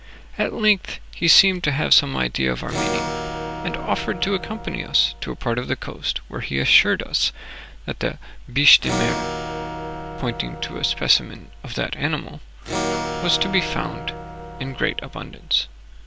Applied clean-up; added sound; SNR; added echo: none; Acoustic guitar / Strum; 6 dB; none.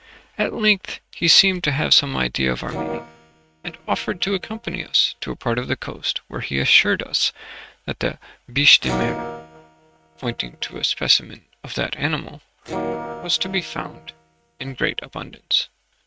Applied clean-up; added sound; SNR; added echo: neural mask model RNNoise.